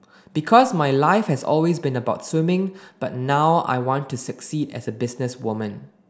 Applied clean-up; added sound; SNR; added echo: none; none; none; none.